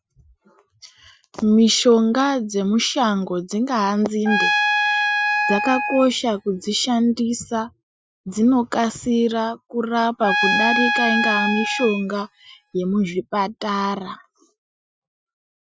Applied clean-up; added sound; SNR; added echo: classical method Wiener filter.